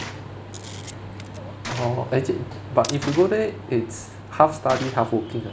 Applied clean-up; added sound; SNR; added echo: none; Camera + Gunshot, gunfire; 15 dB; none.